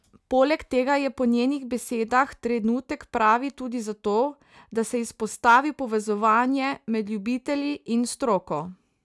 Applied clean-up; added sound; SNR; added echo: none; none; none; none.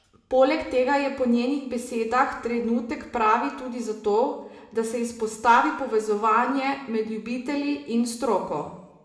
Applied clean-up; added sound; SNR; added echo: none; none; none; reverberation time 0.9 s.